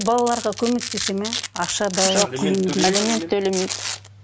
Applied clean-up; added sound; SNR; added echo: none; Domestic sounds, home sounds; 6 dB; none.